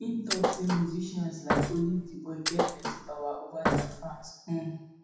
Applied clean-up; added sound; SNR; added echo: none; Thump, thud; -2 dB; reverberation time 0.8 s.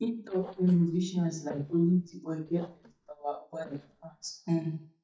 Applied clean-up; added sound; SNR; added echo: neural mask model DeepFilterNet 3.